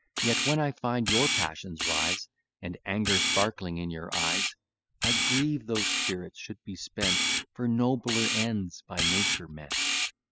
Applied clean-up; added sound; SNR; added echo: classical method spectral subtraction.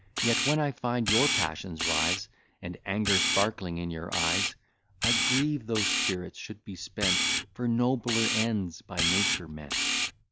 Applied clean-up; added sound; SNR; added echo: none; Camera; -1 dB; none.